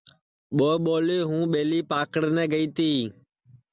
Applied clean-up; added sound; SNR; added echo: none; none; none; none.